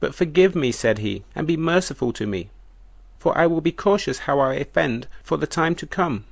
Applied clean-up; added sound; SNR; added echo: none; none; none; none.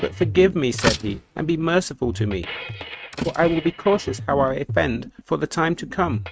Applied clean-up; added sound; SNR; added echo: neural mask model RNNoise.